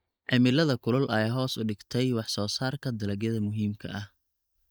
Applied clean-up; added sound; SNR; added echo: neural mask model DeepFilterNet 3.